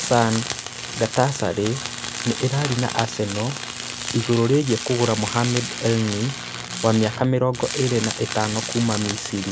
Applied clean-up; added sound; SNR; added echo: none; Tools; 7 dB; none.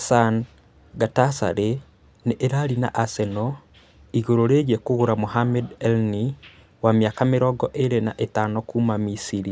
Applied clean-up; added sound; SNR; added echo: none; none; none; none.